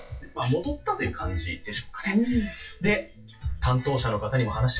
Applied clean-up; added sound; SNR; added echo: classical method WPE with log-MMSE.